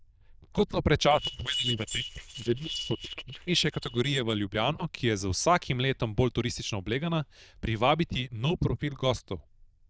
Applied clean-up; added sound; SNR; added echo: neural diffusion model UNIVERSE++.